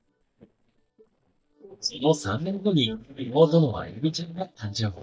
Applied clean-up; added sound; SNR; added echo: neural mask model DeepFilterNet 3.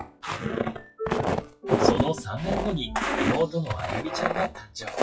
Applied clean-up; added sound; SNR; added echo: classical method WPE with log-MMSE.